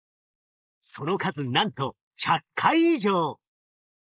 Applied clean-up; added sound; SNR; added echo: neural mask model Resemble Enhance denoiser.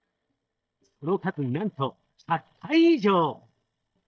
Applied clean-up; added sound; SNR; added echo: neural mask model DeepFilterNet 3.